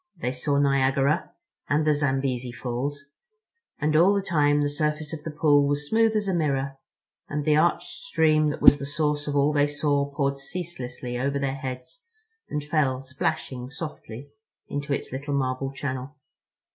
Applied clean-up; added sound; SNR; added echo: none; Whoosh, swoosh, swish; 2 dB; none.